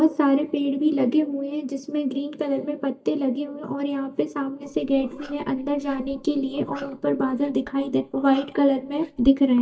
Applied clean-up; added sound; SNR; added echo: neural mask model DeepFilterNet 3.